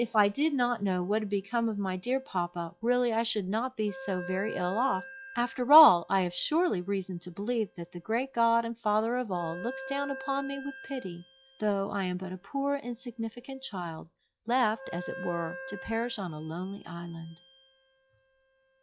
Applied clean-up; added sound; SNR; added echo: classical method log-MMSE.